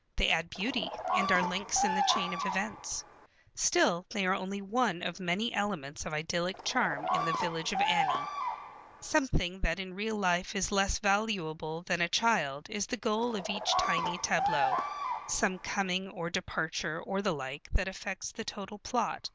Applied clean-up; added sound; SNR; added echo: none; Bird vocalization, bird call, bird song; 1 dB; none.